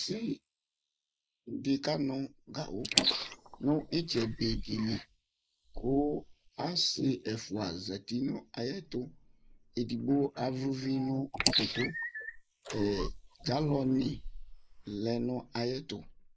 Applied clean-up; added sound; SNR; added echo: neural mask model Resemble Enhance denoiser.